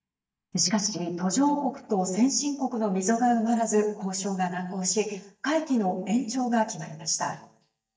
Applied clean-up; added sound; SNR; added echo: neural mask model DeepFilterNet 3.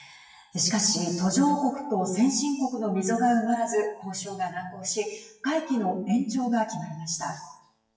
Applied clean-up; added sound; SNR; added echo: classical method WPE with log-MMSE.